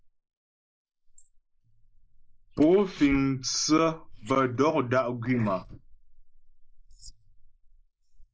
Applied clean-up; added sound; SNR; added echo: neural mask model Resemble Enhance denoiser.